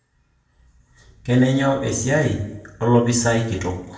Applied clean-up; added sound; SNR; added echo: none; none; none; reverberation time 0.6 s.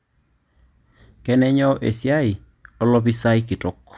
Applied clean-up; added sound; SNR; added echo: none; none; none; none.